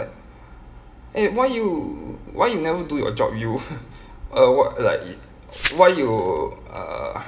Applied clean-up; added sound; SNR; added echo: none; Glass; 11 dB; reverberation time 1.0 s.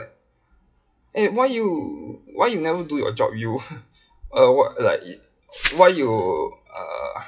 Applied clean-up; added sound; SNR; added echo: classical method WPE with log-MMSE.